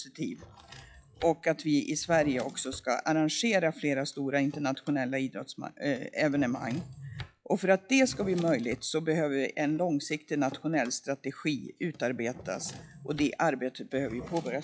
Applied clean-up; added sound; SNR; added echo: classical method log-MMSE.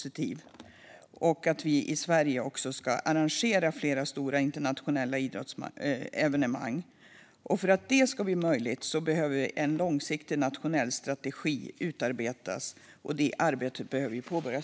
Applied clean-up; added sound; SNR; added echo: none; none; none; none.